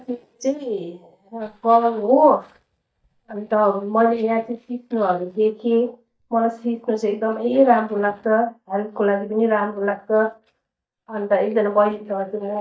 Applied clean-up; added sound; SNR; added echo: neural mask model DeepFilterNet 3.